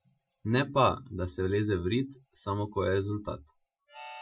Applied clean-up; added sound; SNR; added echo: classical method Wiener filter.